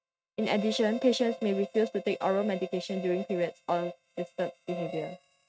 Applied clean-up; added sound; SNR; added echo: neural mask model RNNoise.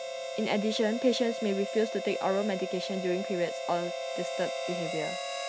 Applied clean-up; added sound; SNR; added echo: none; Harmonica; 5 dB; none.